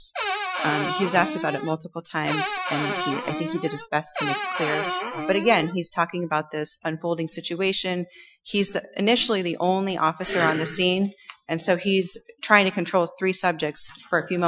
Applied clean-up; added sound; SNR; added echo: classical method Wiener filter.